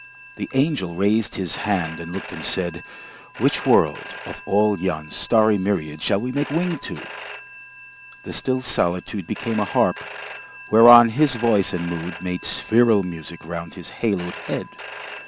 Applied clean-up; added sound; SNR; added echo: none; Telephone; 16 dB; none.